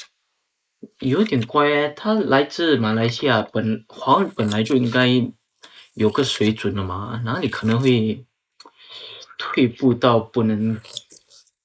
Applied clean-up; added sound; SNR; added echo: neural mask model Resemble Enhance denoiser.